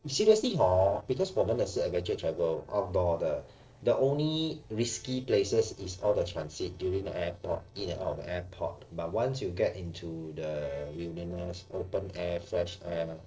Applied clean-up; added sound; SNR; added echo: neural separator model SepFormer DNS4.